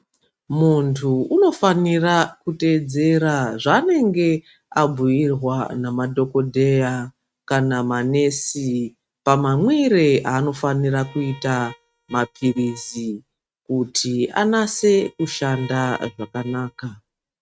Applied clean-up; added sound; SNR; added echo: neural mask model RNNoise.